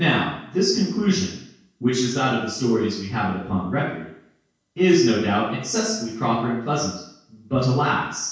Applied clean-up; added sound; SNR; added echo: none; none; none; reverberation time 0.6 s.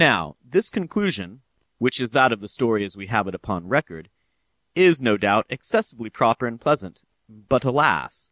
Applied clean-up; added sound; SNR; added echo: none; none; none; none.